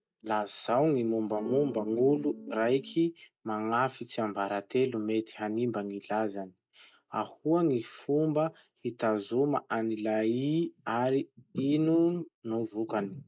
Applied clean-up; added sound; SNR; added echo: none; Electric guitar / Strum; 14 dB; none.